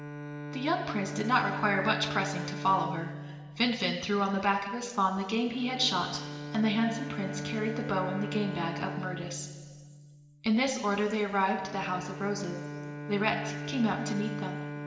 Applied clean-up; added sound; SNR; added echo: none; Bowed string instrument; 8 dB; reverberation time 2.0 s.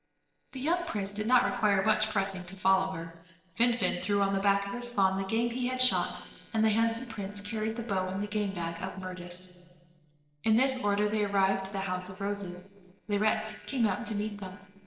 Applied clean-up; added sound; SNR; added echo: neural separator model SepFormer DNS4.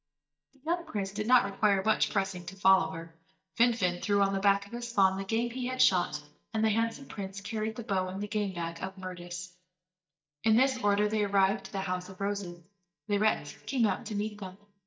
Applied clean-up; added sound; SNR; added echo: neural mask model DeepFilterNet 3.